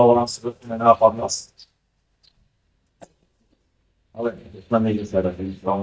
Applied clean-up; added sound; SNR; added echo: neural mask model DeepFilterNet 3.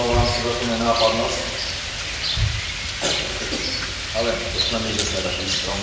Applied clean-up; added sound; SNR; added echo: none; Rain; -1 dB; reverberation time 0.9 s.